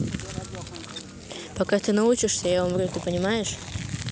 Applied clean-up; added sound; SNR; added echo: none; none; none; none.